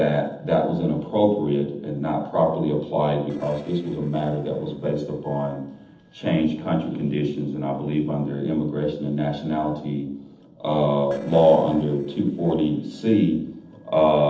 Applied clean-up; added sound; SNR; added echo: neural separator model SepFormer DNS4.